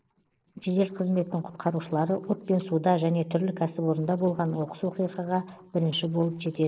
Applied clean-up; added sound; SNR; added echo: neural separator model SepFormer DNS4.